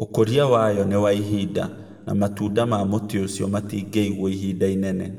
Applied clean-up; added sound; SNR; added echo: none; none; none; reverberation time 1.1 s.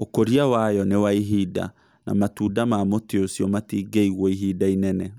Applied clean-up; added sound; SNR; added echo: none; none; none; none.